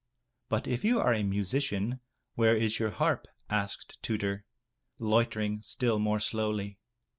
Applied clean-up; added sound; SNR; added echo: none; none; none; none.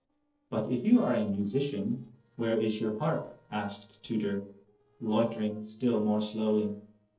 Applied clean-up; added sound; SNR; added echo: neural separator model SepFormer DNS4.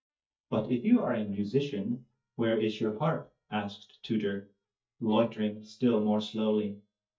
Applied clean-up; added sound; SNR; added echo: neural mask model DeepFilterNet 3.